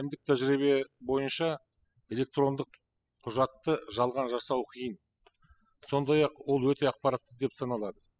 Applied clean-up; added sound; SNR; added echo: classical method spectral subtraction.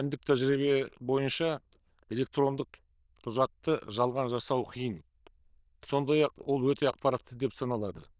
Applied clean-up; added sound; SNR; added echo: neural diffusion model UNIVERSE++.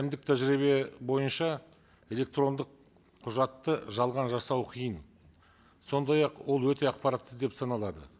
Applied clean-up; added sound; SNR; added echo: none; none; none; none.